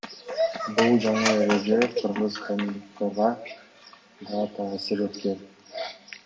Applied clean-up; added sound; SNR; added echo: none; none; none; reverberation time 0.7 s.